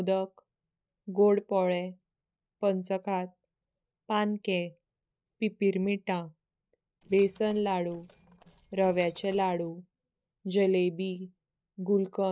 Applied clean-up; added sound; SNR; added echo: neural separator model SepFormer DNS4.